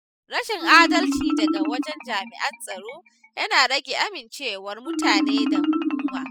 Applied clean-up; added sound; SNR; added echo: classical method spectral subtraction.